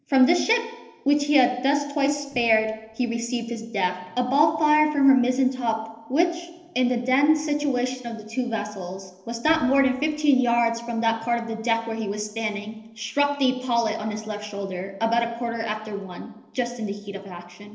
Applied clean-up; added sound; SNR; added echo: neural separator model SepFormer DNS4.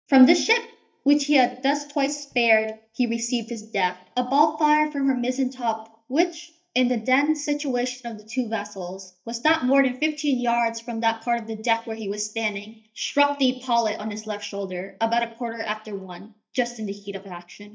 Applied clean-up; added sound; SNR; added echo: neural mask model DeepFilterNet 3.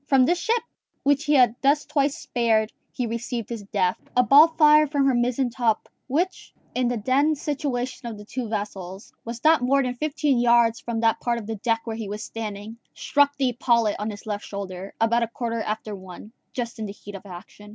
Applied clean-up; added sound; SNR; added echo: none; none; none; none.